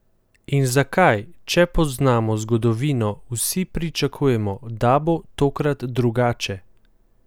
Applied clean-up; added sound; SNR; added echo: none; none; none; none.